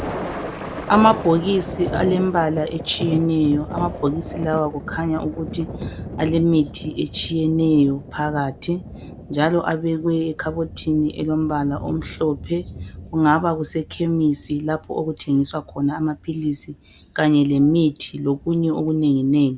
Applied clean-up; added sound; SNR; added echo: none; Thunder; 12 dB; none.